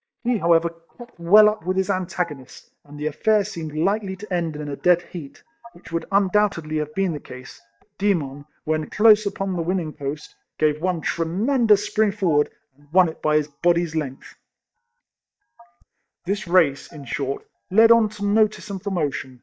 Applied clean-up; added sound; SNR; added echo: neural mask model DeepFilterNet 3.